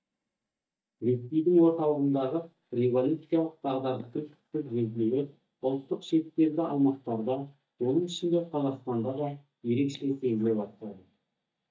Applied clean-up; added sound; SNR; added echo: neural mask model DeepFilterNet 3.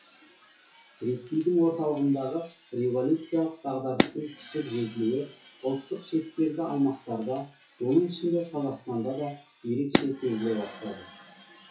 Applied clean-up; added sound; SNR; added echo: classical method WPE with log-MMSE.